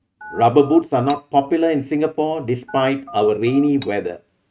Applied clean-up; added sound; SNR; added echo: neural mask model RNNoise.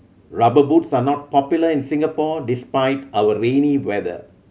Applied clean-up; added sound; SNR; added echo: none; none; none; none.